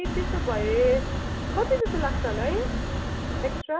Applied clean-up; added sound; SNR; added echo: none; Wind; 0 dB; reverberation time 0.4 s.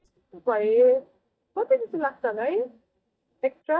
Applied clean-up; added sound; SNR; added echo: neural mask model DeepFilterNet 3.